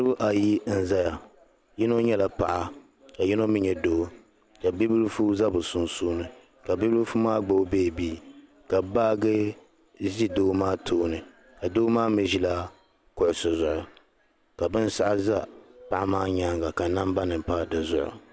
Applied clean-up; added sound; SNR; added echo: none; none; none; none.